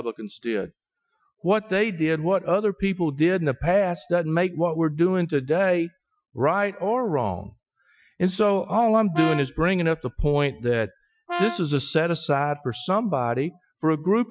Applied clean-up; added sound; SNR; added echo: classical method Wiener filter.